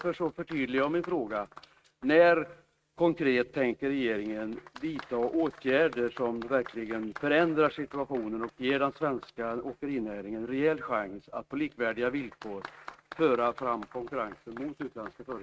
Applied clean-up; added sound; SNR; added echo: neural mask model RNNoise.